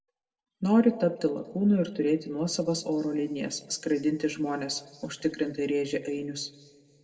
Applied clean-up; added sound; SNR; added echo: none; none; none; reverberation time 1.6 s.